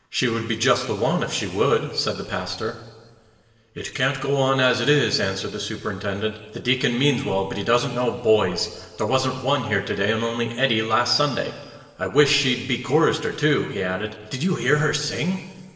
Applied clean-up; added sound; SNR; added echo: none; none; none; reverberation time 2.4 s.